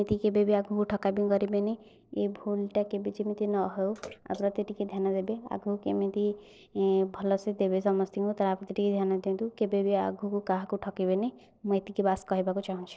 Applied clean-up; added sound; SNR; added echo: neural separator model SepFormer DNS4.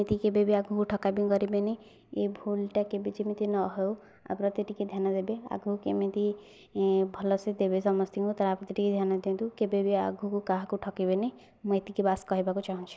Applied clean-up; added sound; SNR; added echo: none; none; none; none.